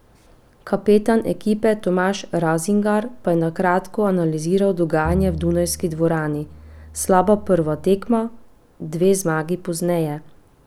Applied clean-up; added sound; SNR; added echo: none; Bowed string instrument; 12 dB; none.